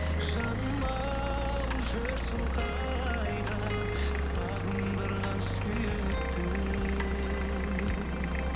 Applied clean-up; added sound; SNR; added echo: none; Engine / Vehicle; 6 dB; none.